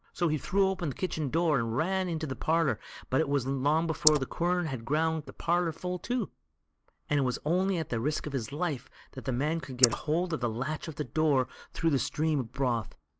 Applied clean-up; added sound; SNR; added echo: neural mask model Resemble Enhance denoiser.